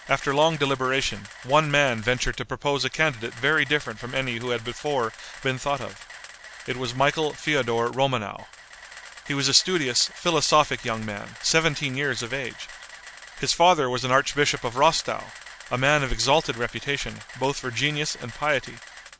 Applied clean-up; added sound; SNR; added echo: none; Camera; 18 dB; none.